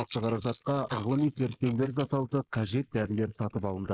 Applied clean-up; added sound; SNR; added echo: neural mask model Resemble Enhance denoiser.